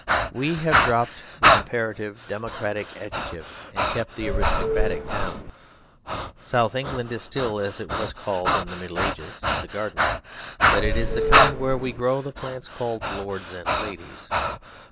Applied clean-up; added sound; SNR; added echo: none; Breathing + Subway, metro, underground / Doorbell; -4 dB; none.